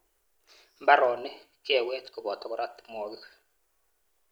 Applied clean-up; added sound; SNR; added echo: none; none; none; none.